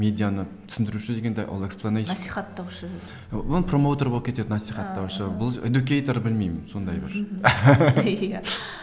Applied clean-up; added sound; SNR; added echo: none; none; none; none.